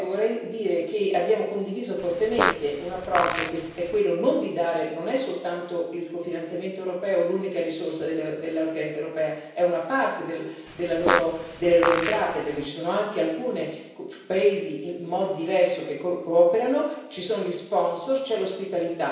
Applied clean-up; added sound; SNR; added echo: none; Fart; 3 dB; reverberation time 0.9 s.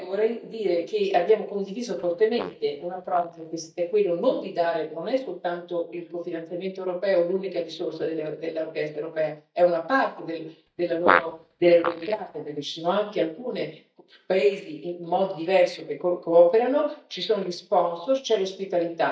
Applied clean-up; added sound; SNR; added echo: neural mask model DeepFilterNet 3.